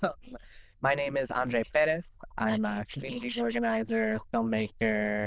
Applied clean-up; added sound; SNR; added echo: neural diffusion model UNIVERSE++.